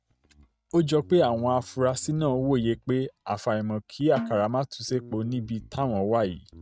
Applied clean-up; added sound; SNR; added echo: neural mask model RNNoise.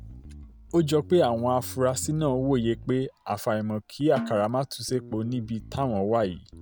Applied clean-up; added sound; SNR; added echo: none; Snare drum + Bass guitar; 16 dB; none.